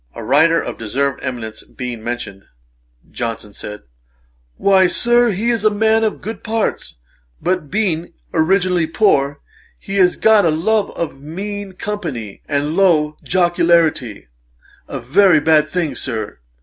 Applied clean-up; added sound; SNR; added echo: none; none; none; none.